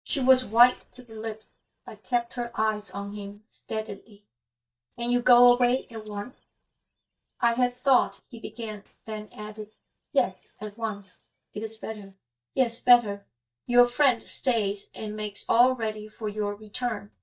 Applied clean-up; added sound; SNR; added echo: neural mask model DeepFilterNet 3.